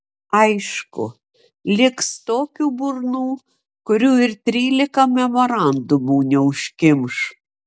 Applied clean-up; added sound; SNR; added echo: none; none; none; none.